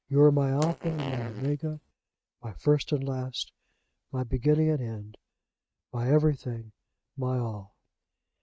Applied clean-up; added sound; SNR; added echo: neural mask model RNNoise.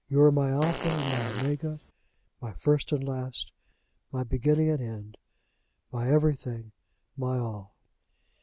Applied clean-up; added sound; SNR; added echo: none; Fart; 6 dB; none.